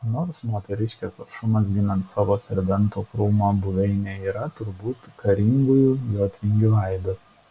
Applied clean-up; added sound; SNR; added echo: none; none; none; none.